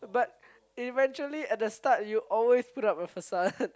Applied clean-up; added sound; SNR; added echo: none; none; none; none.